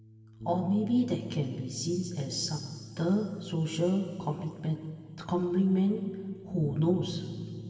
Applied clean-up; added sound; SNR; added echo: none; Bass guitar; 14 dB; reverberation time 2.9 s.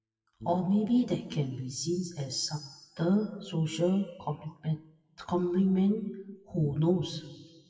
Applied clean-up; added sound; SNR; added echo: classical method WPE with log-MMSE.